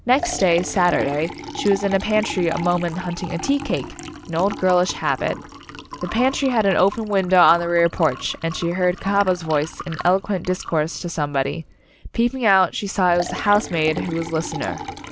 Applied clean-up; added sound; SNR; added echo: none; Liquid; 13 dB; none.